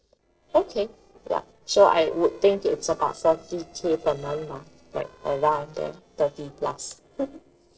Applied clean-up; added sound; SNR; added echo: neural separator model SepFormer DNS4.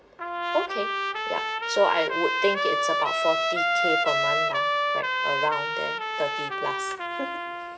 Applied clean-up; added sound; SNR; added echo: none; Trumpet; -3 dB; reverberation time 2.1 s.